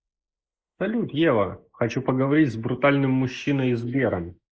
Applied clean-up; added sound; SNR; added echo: neural mask model Resemble Enhance denoiser.